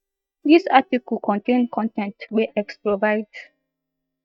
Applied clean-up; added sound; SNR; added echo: neural mask model DeepFilterNet 3.